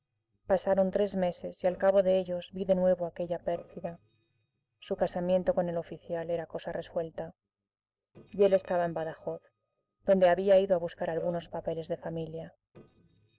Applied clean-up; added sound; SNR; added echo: neural separator model SepFormer DNS4.